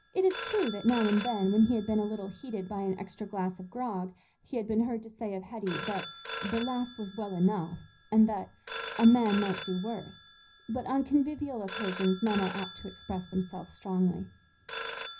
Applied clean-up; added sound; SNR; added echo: none; Telephone; 3 dB; reverberation time 0.4 s.